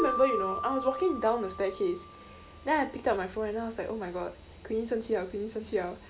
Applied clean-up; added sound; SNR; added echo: none; Keyboard (musical); 9 dB; none.